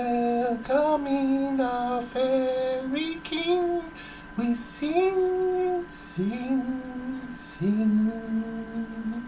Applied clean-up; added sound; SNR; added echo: none; Engine; 18 dB; reverberation time 0.3 s.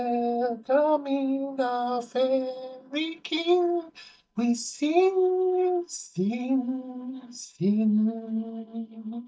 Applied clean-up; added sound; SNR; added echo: neural mask model DeepFilterNet 3.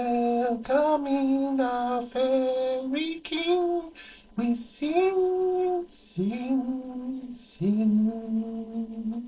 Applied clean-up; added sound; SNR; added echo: neural separator model SepFormer DNS4.